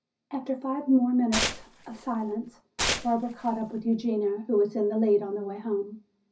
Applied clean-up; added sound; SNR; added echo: none; Tearing; 6 dB; reverberation time 0.4 s.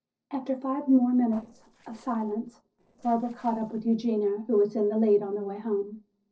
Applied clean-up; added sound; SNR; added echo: neural separator model SepFormer DNS4.